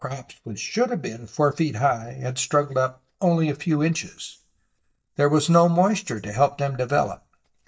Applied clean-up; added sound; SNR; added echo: neural mask model DeepFilterNet 3.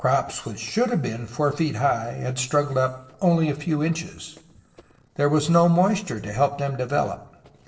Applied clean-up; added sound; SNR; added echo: neural separator model SepFormer DNS4.